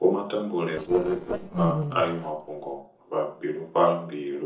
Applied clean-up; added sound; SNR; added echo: neural separator model SepFormer DNS4.